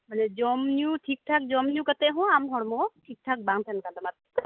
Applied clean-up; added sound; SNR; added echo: none; none; none; none.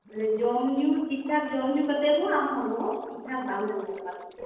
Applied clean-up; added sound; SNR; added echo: neural separator model SepFormer DNS4.